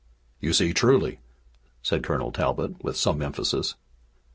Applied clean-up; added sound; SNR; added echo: none; none; none; none.